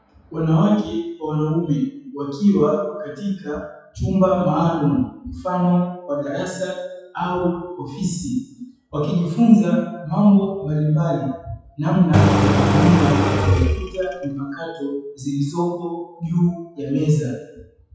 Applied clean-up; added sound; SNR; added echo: classical method WPE with log-MMSE.